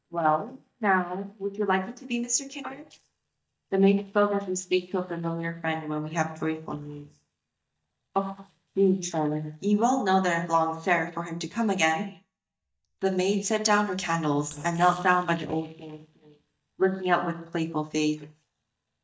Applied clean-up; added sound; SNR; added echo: neural mask model DeepFilterNet 3.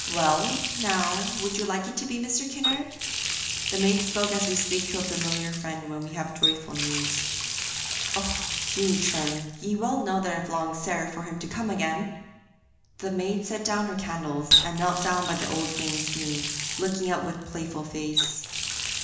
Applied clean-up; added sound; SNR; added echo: none; Water tap, faucet; 2 dB; reverberation time 1.0 s.